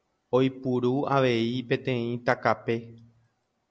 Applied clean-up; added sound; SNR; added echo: none; none; none; none.